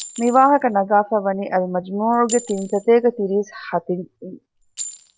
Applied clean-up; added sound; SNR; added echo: none; Chink, clink; 17 dB; none.